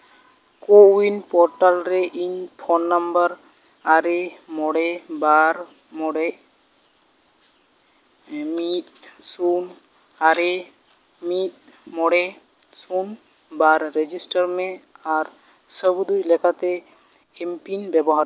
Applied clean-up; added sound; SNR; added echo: none; none; none; none.